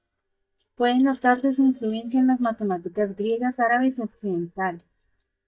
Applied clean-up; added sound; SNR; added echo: neural mask model DeepFilterNet 3.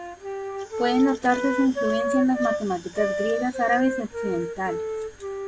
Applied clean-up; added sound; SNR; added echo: none; Wind instrument, woodwind instrument; 4 dB; none.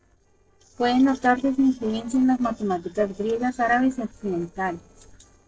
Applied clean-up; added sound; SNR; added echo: neural separator model SepFormer DNS4.